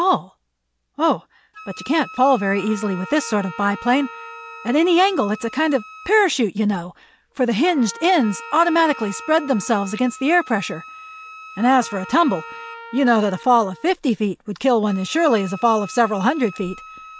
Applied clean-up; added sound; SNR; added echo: none; Trumpet + Wind instrument, woodwind instrument; 18 dB; none.